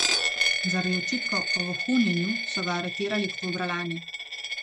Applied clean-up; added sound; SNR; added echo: none; Coin (dropping); -1 dB; none.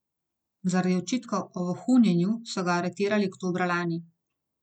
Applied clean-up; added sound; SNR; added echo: none; none; none; none.